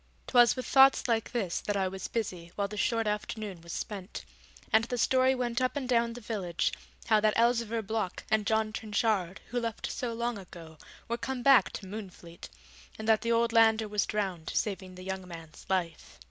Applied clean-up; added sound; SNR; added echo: none; none; none; none.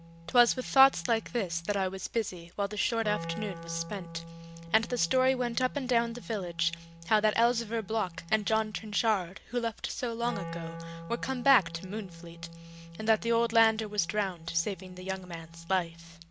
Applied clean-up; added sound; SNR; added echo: none; Wind instrument, woodwind instrument; 14 dB; none.